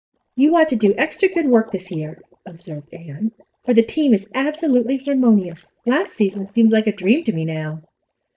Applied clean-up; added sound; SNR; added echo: neural mask model DeepFilterNet 3.